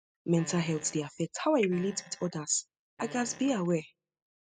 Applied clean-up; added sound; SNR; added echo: classical method spectral subtraction.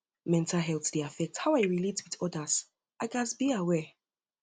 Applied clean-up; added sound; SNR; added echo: none; none; none; none.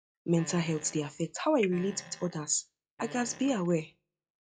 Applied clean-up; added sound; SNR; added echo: classical method log-MMSE.